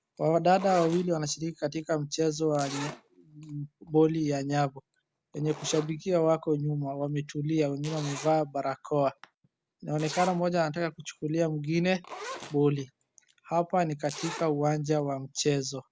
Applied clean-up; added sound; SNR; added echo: none; Zipper (clothing); 17 dB; none.